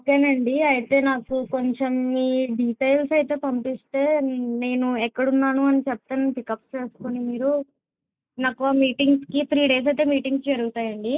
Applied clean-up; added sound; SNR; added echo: neural mask model Resemble Enhance denoiser.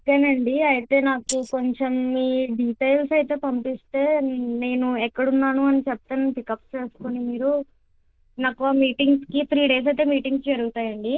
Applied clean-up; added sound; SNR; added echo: neural diffusion model UNIVERSE++.